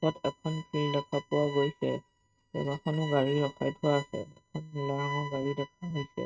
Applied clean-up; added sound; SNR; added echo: neural mask model RNNoise.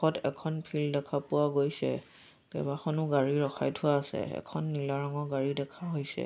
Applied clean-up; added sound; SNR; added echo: none; none; none; none.